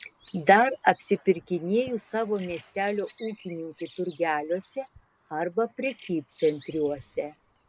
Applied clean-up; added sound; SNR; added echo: none; Bird vocalization, bird call, bird song; 19 dB; none.